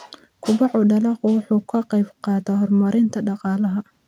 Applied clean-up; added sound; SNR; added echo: none; none; none; none.